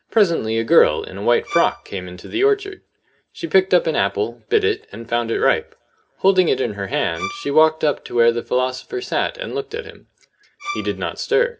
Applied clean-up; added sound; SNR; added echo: none; Bowed string instrument; 12 dB; reverberation time 0.3 s.